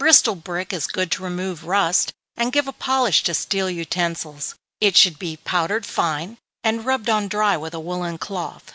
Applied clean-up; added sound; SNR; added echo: none; none; none; none.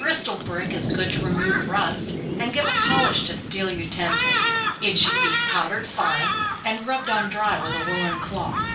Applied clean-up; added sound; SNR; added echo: none; Thunderstorm; 1 dB; reverberation time 0.3 s.